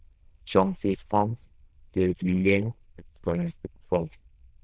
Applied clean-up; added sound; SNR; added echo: neural diffusion model UNIVERSE++.